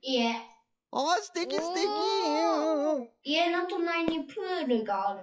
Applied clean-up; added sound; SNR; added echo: classical method log-MMSE.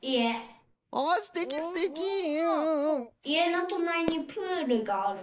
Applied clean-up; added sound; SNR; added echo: neural mask model Resemble Enhance denoiser.